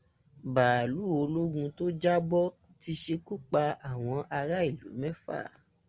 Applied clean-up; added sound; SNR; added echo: none; none; none; none.